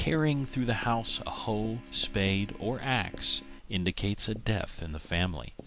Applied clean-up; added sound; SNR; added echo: none; Writing + Organ; 19 dB; none.